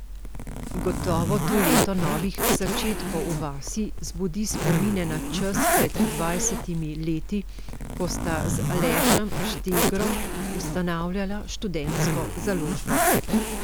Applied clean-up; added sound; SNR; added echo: none; Zipper (clothing); -3 dB; none.